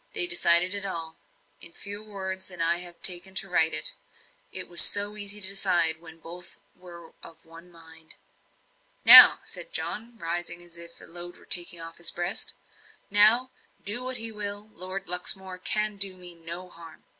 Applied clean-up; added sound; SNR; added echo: none; none; none; none.